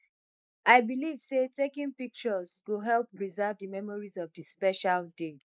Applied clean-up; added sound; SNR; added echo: neural mask model Resemble Enhance denoiser.